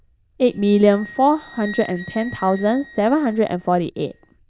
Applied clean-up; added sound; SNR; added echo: neural diffusion model UNIVERSE++.